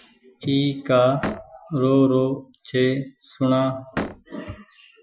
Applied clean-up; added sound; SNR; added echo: classical method Wiener filter.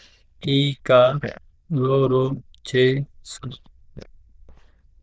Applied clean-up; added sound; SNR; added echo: neural diffusion model UNIVERSE++.